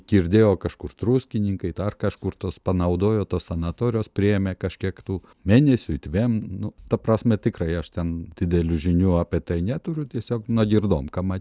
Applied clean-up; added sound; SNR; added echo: none; none; none; none.